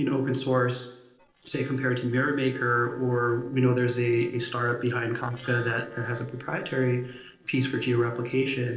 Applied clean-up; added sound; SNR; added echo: neural separator model SepFormer DNS4.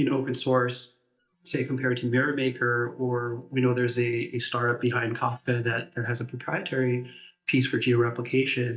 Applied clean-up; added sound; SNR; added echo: neural mask model DeepFilterNet 3.